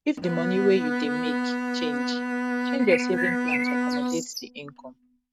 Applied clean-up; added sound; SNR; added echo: neural mask model RNNoise.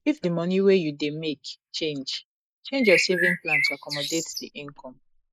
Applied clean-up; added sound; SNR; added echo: neural mask model Resemble Enhance denoiser.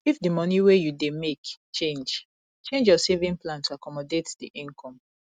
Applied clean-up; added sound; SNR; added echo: none; none; none; none.